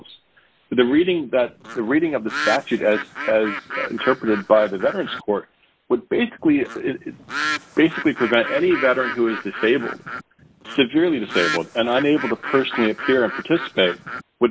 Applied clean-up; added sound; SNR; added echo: none; Bird; 9 dB; none.